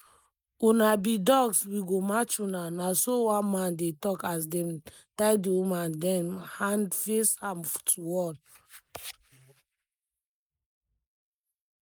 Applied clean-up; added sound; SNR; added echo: neural mask model Resemble Enhance denoiser.